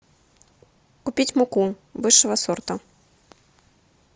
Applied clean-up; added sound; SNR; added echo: none; none; none; none.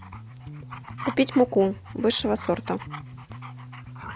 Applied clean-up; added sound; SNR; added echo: none; Bass guitar + Dog; 14 dB; none.